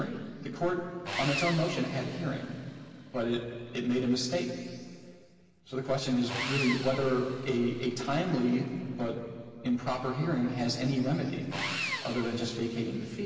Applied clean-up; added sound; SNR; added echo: none; Sawing; 11 dB; reverberation time 2.5 s.